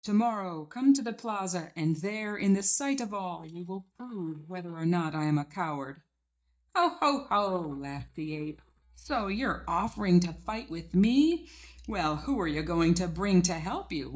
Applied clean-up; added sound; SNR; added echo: neural mask model DeepFilterNet 3.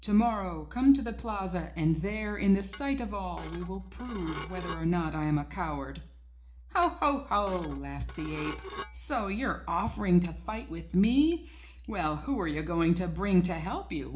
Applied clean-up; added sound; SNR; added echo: none; Dishes, pots, and pans / Glass; 15 dB; reverberation time 0.4 s.